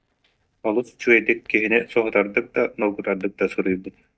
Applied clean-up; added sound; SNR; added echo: neural mask model DeepFilterNet 3.